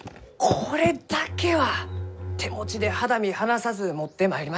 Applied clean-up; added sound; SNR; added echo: none; Bowed string instrument; 7 dB; none.